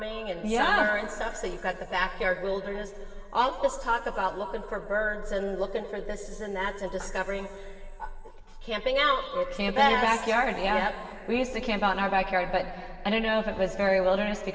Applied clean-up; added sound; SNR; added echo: none; none; none; reverberation time 2.7 s.